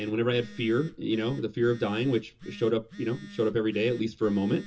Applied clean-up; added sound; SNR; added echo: none; Telephone; 19 dB; reverberation time 0.2 s.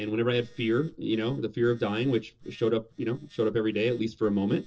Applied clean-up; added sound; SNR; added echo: neural separator model SepFormer DNS4.